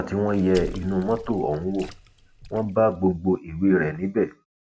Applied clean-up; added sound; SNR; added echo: none; Water / Splash, splatter; 16 dB; none.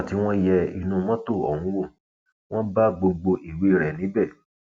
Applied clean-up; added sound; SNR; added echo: none; none; none; none.